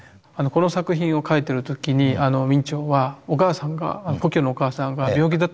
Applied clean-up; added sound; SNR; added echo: none; none; none; none.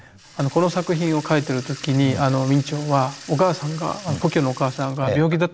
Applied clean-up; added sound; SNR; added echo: none; Sink (filling or washing) / Water tap, faucet; 19 dB; none.